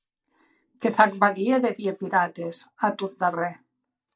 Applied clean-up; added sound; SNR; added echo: neural mask model DeepFilterNet 3.